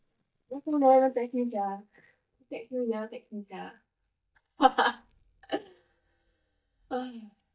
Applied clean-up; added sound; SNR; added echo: neural mask model DeepFilterNet 3.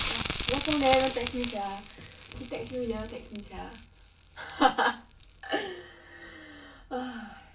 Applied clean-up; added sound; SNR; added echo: none; Crackle; 3 dB; reverberation time 0.2 s.